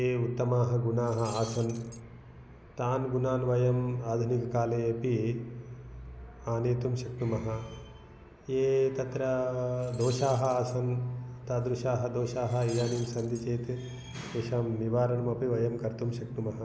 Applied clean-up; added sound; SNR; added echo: none; Shatter; 18 dB; none.